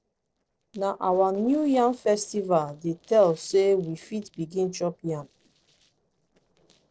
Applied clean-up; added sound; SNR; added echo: neural separator model SepFormer DNS4.